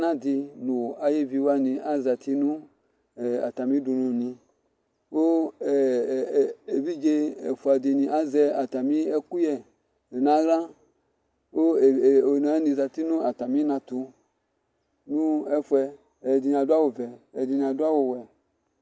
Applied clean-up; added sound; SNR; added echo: none; none; none; none.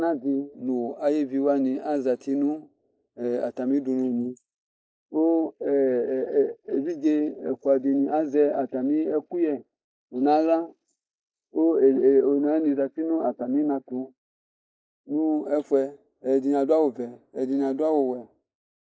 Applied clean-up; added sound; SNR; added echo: neural mask model Resemble Enhance denoiser.